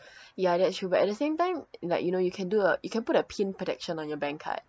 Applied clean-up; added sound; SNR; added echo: none; none; none; none.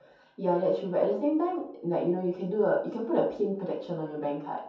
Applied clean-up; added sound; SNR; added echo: none; none; none; reverberation time 0.6 s.